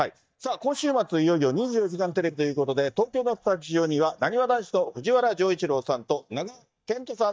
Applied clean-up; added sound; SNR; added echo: neural mask model DeepFilterNet 3.